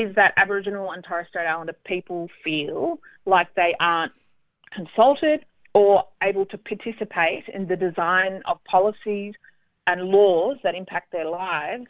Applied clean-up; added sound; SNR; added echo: none; none; none; none.